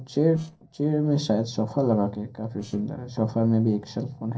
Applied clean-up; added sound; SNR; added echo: neural separator model SepFormer DNS4.